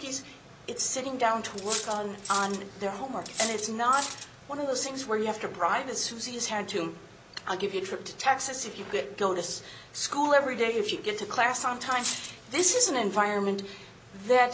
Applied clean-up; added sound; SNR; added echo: none; Cutlery, silverware; 8 dB; none.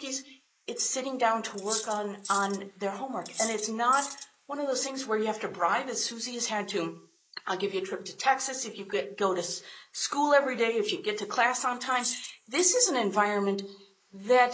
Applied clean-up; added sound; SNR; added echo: neural mask model Resemble Enhance denoiser.